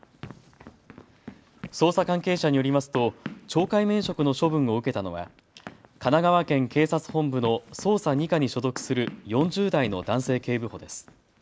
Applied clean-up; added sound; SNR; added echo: none; Run; 19 dB; none.